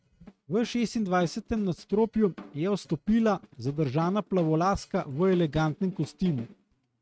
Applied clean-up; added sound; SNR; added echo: neural mask model RNNoise.